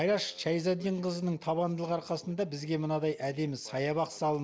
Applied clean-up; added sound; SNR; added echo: none; none; none; none.